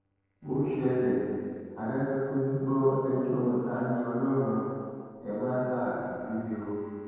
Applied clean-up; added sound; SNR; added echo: neural separator model SepFormer DNS4.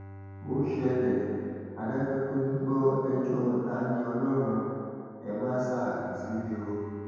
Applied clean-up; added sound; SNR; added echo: none; Bowed string instrument; 18 dB; reverberation time 2.1 s.